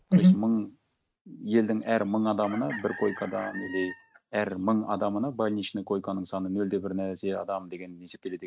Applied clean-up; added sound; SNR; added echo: neural mask model RNNoise.